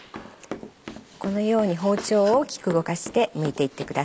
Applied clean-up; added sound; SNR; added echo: none; Run; 15 dB; none.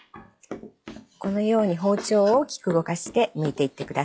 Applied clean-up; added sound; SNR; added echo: classical method log-MMSE.